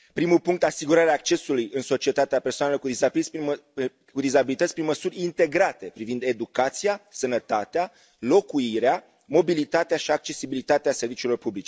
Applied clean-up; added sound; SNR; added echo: none; none; none; none.